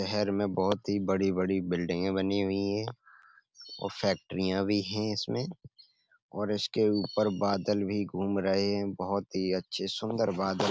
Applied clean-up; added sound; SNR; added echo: none; none; none; none.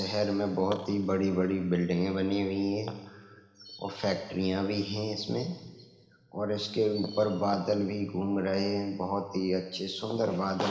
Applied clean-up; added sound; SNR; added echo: none; none; none; reverberation time 2.0 s.